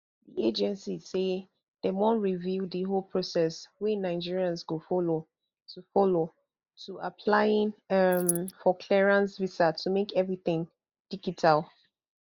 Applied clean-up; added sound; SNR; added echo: neural mask model Resemble Enhance denoiser.